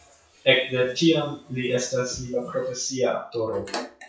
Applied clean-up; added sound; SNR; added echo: classical method WPE with log-MMSE.